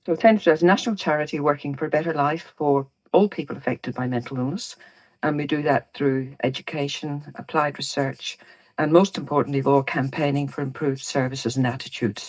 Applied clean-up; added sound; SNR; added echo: neural mask model DeepFilterNet 3.